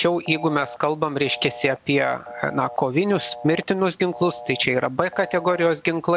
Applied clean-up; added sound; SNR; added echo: none; Telephone; 17 dB; none.